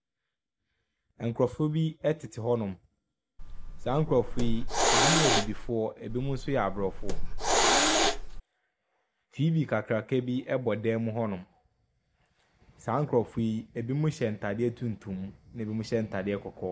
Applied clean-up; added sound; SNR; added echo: none; Hiss; -5 dB; none.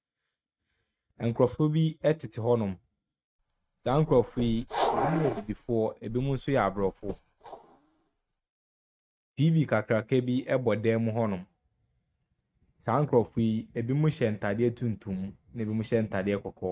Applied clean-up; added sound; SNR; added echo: neural mask model RNNoise.